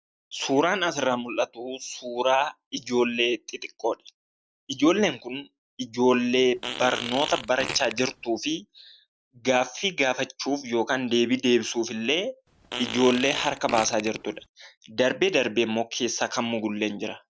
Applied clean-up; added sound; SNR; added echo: none; Fart; 9 dB; none.